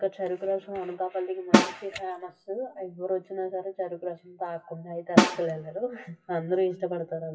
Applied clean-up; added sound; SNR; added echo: classical method WPE with log-MMSE.